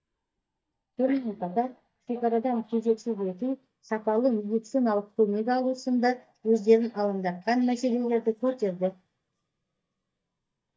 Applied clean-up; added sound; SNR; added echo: neural mask model DeepFilterNet 3.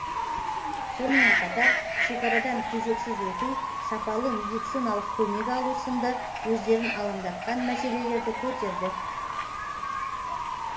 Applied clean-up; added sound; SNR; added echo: none; Bird / Fowl; -1 dB; reverberation time 0.3 s.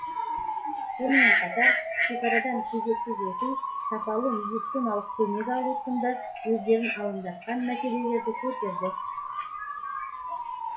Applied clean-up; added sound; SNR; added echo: classical method WPE with log-MMSE.